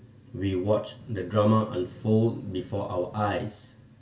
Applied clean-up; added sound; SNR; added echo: none; Engine / Truck / Car; 19 dB; reverberation time 0.2 s.